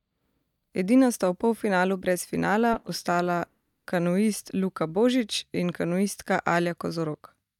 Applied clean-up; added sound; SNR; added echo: neural mask model DeepFilterNet 3.